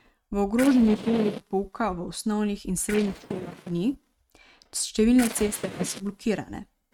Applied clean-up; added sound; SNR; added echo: neural mask model RNNoise.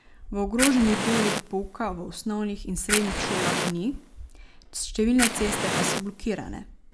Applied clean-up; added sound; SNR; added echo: none; Fire; 2 dB; none.